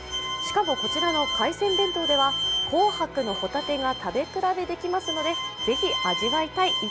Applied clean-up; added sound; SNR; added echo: none; Bowed string instrument; 3 dB; none.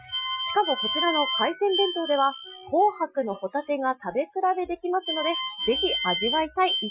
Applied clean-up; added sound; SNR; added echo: classical method Wiener filter.